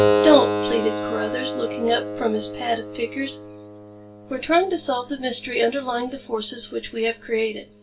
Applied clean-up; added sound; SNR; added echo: none; Keyboard (musical); 4 dB; reverberation time 0.2 s.